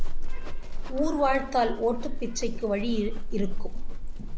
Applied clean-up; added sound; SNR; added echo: none; Livestock, farm animals, working animals; -3 dB; none.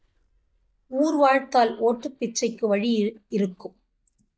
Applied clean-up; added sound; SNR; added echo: neural mask model DeepFilterNet 3.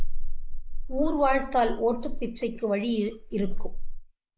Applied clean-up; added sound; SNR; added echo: neural mask model Resemble Enhance denoiser.